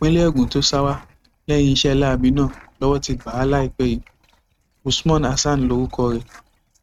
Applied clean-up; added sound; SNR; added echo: neural mask model RNNoise.